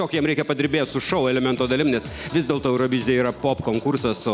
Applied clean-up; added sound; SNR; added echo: none; none; none; none.